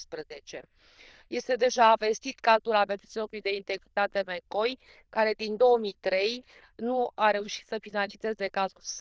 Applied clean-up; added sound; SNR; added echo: neural diffusion model UNIVERSE++.